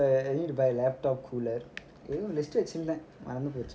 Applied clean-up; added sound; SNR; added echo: none; none; none; none.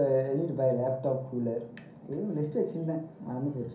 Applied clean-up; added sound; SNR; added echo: none; none; none; reverberation time 0.6 s.